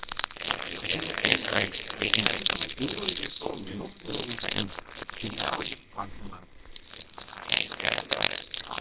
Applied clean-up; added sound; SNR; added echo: neural separator model SepFormer WHAMR!.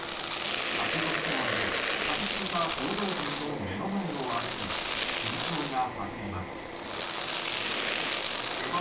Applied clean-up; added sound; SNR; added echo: none; Domestic sounds, home sounds; -4 dB; reverberation time 0.3 s.